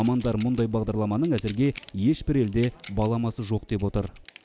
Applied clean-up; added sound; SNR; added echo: none; Chink, clink; 11 dB; none.